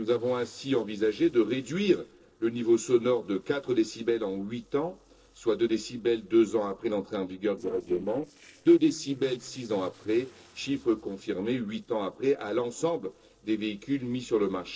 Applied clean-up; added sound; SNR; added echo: neural separator model SepFormer DNS4.